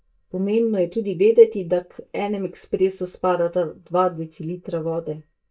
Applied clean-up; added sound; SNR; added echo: neural mask model DeepFilterNet 3.